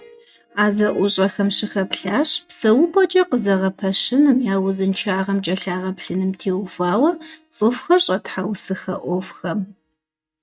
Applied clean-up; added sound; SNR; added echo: neural mask model RNNoise.